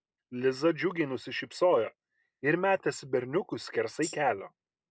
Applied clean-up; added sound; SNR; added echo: none; Tambourine; 12 dB; none.